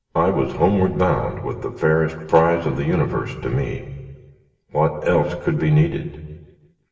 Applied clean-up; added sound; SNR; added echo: none; none; none; reverberation time 1.4 s.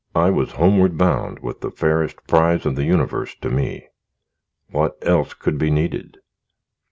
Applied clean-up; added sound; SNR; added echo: none; none; none; none.